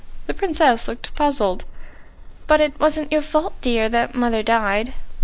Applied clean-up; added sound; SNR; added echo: neural mask model Resemble Enhance denoiser.